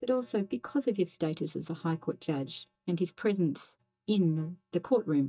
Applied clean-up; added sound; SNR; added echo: neural mask model DeepFilterNet 3.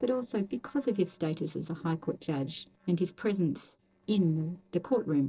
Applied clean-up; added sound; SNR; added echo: neural separator model SepFormer DNS4.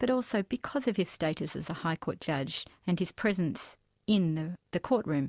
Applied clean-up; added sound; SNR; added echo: none; none; none; none.